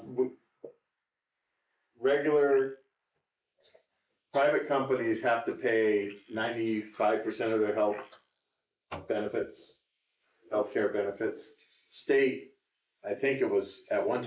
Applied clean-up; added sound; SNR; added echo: neural mask model Resemble Enhance denoiser.